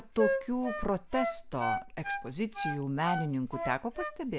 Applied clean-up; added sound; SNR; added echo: none; Wind instrument, woodwind instrument; 3 dB; none.